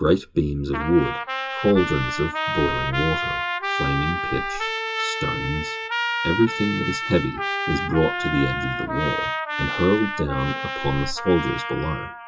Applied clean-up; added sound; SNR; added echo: classical method WPE with log-MMSE.